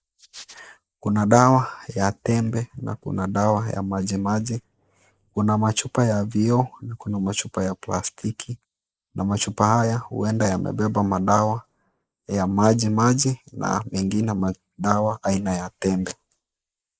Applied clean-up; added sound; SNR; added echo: neural mask model Resemble Enhance denoiser.